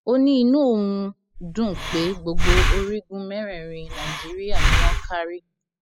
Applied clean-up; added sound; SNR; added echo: classical method spectral subtraction.